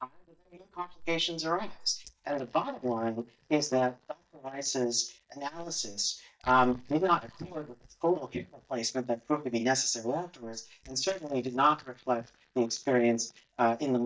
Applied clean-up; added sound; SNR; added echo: neural mask model DeepFilterNet 3.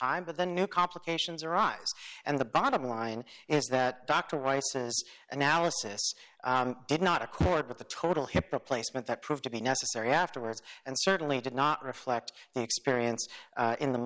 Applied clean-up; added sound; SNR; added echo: none; none; none; none.